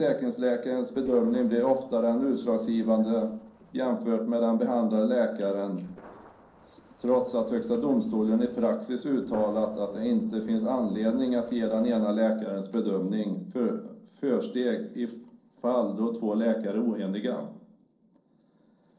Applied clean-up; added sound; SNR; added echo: neural separator model SepFormer DNS4.